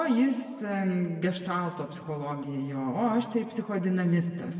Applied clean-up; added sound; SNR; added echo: none; none; none; reverberation time 1.4 s.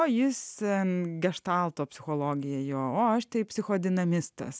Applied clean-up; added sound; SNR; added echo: none; none; none; none.